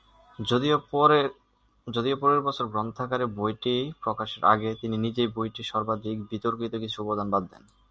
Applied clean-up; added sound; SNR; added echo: none; none; none; none.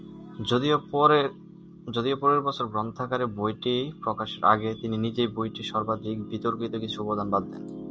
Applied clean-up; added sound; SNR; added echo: none; Piano; 15 dB; none.